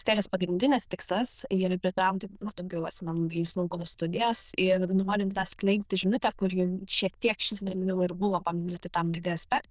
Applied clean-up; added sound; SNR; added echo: neural diffusion model UNIVERSE++.